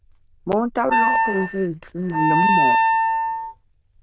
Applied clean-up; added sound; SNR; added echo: neural diffusion model UNIVERSE++.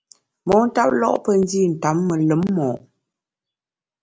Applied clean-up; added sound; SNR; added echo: none; none; none; none.